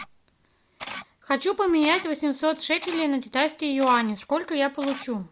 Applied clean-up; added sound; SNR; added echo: none; Camera; 17 dB; none.